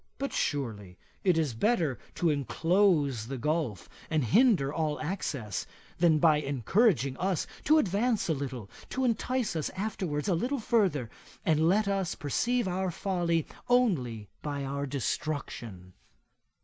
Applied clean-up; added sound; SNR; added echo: none; none; none; none.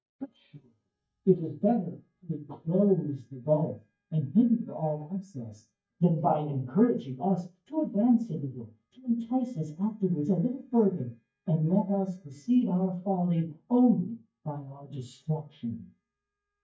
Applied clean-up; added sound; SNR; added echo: neural mask model DeepFilterNet 3.